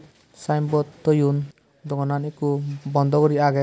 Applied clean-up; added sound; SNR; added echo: none; none; none; none.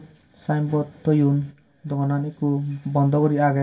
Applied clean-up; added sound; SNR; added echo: none; none; none; reverberation time 0.2 s.